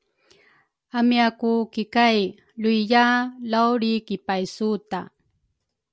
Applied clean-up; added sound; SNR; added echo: none; none; none; none.